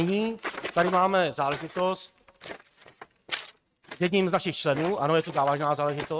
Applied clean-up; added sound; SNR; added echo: neural mask model RNNoise.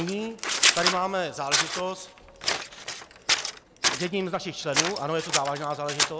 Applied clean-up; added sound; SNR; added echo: none; Scissors; -2 dB; none.